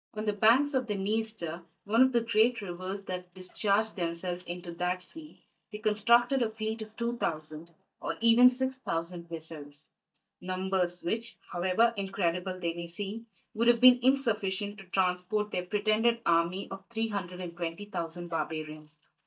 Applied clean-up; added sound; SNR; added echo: neural mask model DeepFilterNet 3.